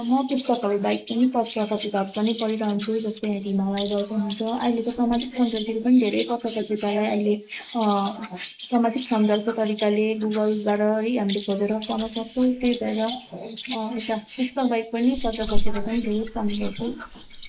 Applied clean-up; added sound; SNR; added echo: neural mask model Resemble Enhance denoiser.